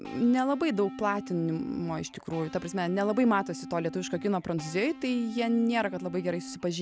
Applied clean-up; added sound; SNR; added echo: none; Electric guitar / Bass guitar; 14 dB; none.